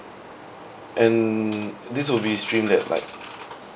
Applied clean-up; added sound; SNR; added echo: none; none; none; none.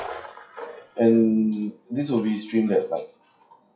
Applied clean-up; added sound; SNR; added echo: classical method WPE with log-MMSE.